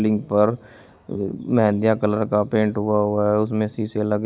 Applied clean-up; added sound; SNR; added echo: none; none; none; none.